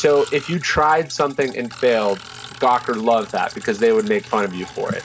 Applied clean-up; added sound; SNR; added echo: none; Screech + Drip; 18 dB; none.